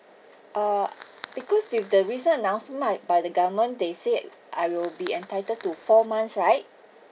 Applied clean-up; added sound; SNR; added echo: none; Fire; 19 dB; none.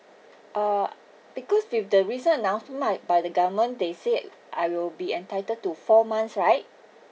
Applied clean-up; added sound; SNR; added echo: none; none; none; none.